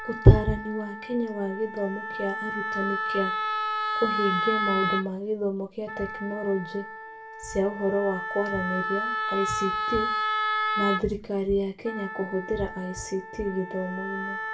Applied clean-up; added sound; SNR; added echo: none; Wind instrument, woodwind instrument; 3 dB; reverberation time 0.2 s.